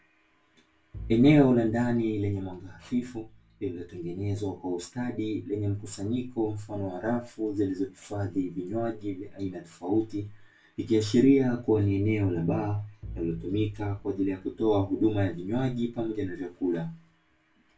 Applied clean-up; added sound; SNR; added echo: none; Bowed string instrument; 18 dB; reverberation time 0.2 s.